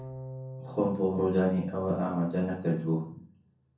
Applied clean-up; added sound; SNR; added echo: none; Bowed string instrument; 16 dB; reverberation time 0.6 s.